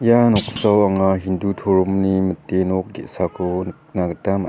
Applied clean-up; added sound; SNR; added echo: none; Thump, thud; 12 dB; none.